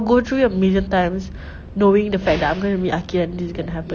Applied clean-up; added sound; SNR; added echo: none; none; none; none.